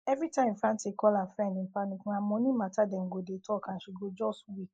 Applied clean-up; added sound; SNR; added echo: neural mask model Resemble Enhance denoiser.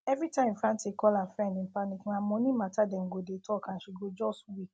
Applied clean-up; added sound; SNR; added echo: none; none; none; none.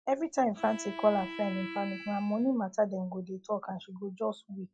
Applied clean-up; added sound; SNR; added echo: classical method log-MMSE.